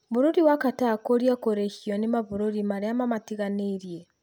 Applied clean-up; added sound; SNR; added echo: none; none; none; none.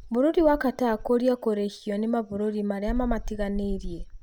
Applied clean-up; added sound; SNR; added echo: none; Insect; 10 dB; none.